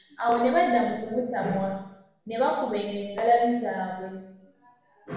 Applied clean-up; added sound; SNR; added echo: none; none; none; reverberation time 0.9 s.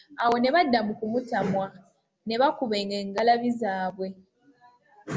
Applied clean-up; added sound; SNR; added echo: none; none; none; none.